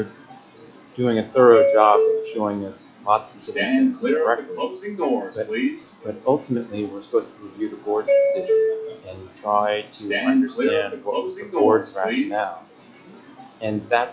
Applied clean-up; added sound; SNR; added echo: classical method log-MMSE.